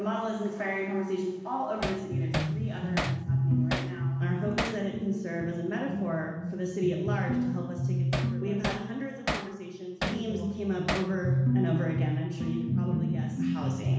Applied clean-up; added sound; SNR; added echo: none; Hammer; 7 dB; reverberation time 1.1 s.